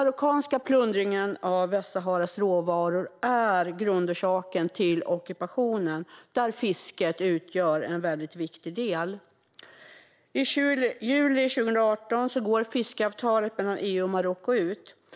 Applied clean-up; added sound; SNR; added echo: none; none; none; none.